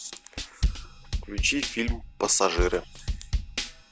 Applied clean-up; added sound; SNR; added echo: none; Drum kit; 1 dB; none.